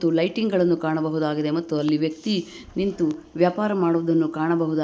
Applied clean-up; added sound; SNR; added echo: none; none; none; none.